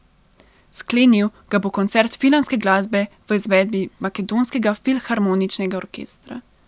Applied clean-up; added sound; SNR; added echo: none; none; none; none.